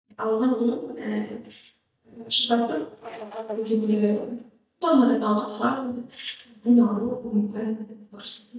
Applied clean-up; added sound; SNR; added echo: neural mask model DeepFilterNet 3.